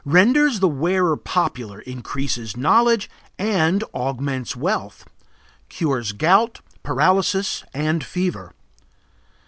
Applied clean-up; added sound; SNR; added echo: none; none; none; none.